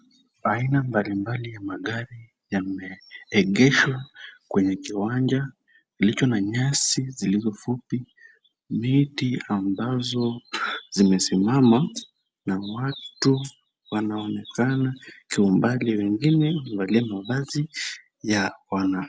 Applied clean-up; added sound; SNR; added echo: none; none; none; none.